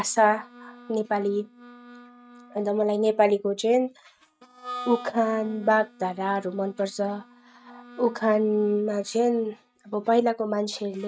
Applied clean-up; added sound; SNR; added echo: neural mask model RNNoise.